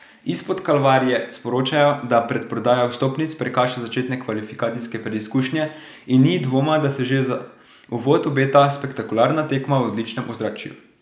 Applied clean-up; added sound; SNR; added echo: none; Brass instrument; 19 dB; none.